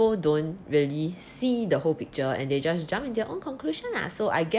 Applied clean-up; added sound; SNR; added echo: none; none; none; none.